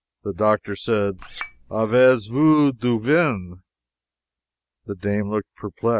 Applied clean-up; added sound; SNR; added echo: none; Chink, clink; 16 dB; none.